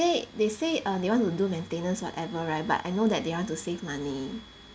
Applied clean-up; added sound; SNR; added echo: none; none; none; none.